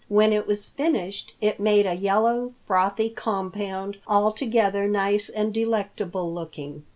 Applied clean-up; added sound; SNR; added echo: none; none; none; none.